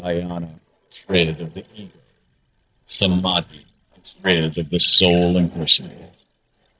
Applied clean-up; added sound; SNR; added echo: neural mask model DeepFilterNet 3.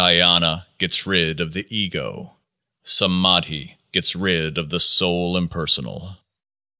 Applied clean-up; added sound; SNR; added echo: none; none; none; none.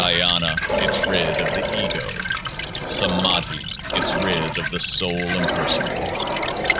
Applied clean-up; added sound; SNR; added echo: none; Stream / Trickle, dribble + Fire; -1 dB; none.